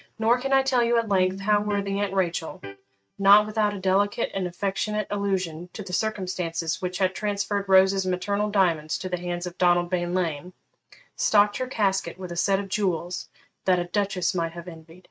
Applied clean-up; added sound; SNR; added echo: neural mask model RNNoise.